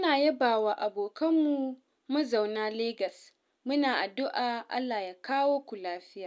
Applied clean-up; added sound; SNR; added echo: none; none; none; none.